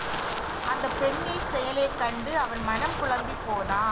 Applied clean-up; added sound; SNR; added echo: none; Wind; 3 dB; none.